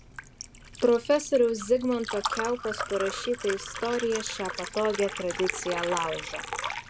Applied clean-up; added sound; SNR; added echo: none; Liquid; 8 dB; none.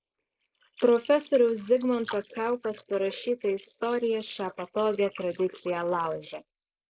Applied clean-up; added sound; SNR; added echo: neural mask model Resemble Enhance denoiser.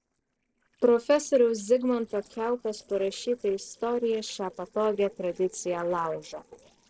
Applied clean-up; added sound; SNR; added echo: neural separator model SepFormer DNS4.